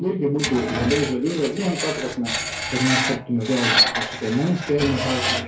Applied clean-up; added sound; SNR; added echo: none; Screech; 2 dB; reverberation time 0.3 s.